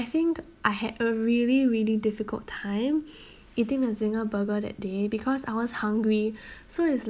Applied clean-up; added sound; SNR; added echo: none; none; none; none.